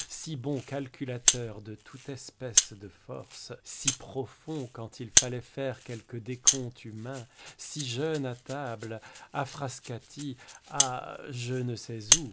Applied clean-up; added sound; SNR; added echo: none; Rattle (instrument); -4 dB; none.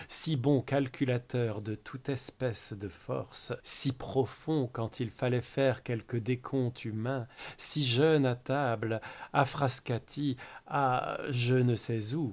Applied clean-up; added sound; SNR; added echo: none; none; none; none.